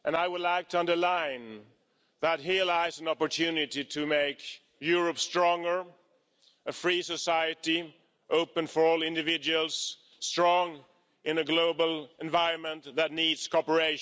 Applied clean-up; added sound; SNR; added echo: none; none; none; none.